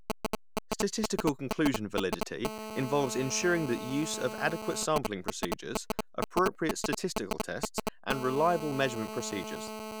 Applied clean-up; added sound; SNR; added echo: none; Telephone; 5 dB; none.